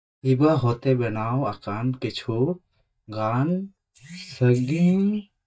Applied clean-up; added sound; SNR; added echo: neural mask model DeepFilterNet 3.